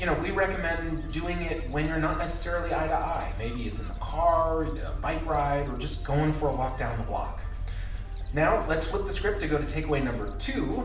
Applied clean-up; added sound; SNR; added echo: none; Gull, seagull; 4 dB; reverberation time 0.6 s.